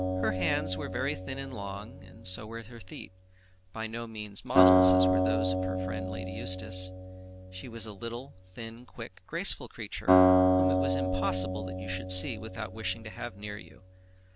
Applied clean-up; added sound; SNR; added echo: none; Acoustic guitar; -4 dB; none.